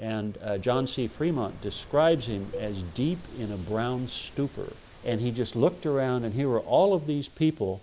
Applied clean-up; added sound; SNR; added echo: none; Cowbell + Ocean; 17 dB; none.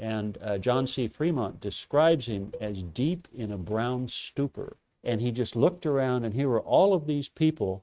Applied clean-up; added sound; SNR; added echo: neural mask model RNNoise.